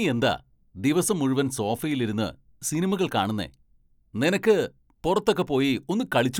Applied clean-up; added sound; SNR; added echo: none; none; none; none.